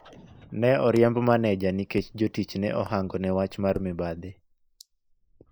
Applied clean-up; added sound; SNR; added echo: neural mask model Resemble Enhance denoiser.